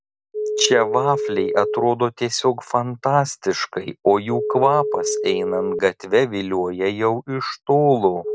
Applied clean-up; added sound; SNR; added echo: none; Telephone; 7 dB; none.